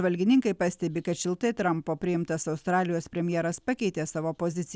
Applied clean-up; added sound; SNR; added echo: none; none; none; none.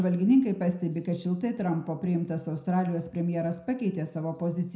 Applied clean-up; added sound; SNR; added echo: none; none; none; reverberation time 0.5 s.